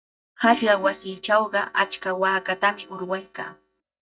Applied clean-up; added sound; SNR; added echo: neural mask model DeepFilterNet 3.